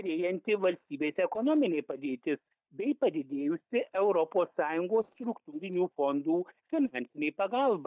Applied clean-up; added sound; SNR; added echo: neural mask model DeepFilterNet 3.